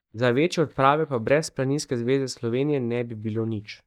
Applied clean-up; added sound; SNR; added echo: neural mask model DeepFilterNet 3.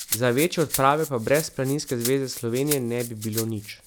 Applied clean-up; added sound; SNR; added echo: none; Rattle (instrument); 10 dB; none.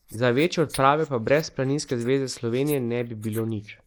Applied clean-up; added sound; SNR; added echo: neural mask model Resemble Enhance denoiser.